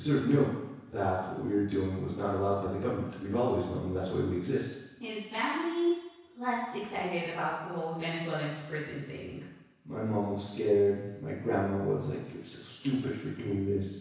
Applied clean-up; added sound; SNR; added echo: none; none; none; reverberation time 1.1 s.